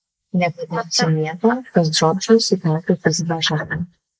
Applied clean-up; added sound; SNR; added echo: neural mask model Resemble Enhance denoiser.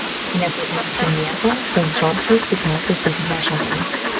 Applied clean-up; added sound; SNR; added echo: none; Fowl; 1 dB; none.